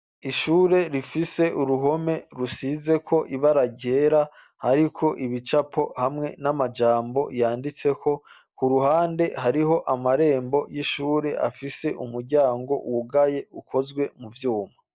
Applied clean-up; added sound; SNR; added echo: none; none; none; none.